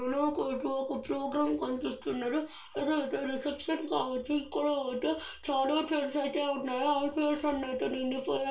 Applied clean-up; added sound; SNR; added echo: none; none; none; reverberation time 0.3 s.